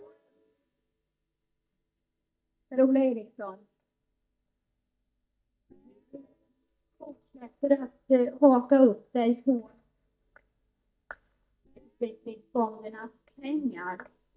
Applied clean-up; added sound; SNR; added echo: neural mask model DeepFilterNet 3.